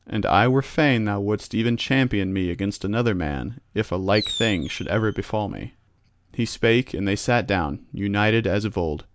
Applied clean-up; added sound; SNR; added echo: none; Fireworks; 12 dB; none.